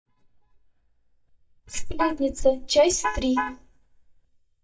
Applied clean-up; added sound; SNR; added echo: neural mask model DeepFilterNet 3.